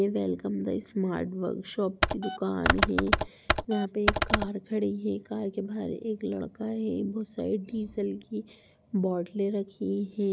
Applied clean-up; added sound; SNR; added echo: none; Computer keyboard; -4 dB; none.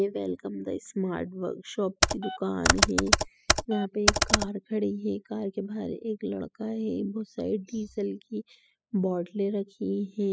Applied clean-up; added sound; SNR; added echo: classical method spectral subtraction.